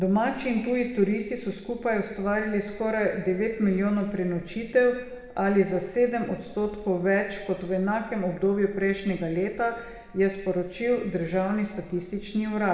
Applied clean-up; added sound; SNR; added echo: none; none; none; reverberation time 1.3 s.